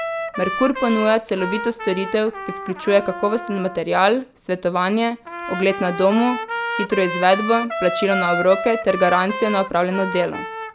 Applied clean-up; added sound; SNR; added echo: none; Trumpet; 8 dB; none.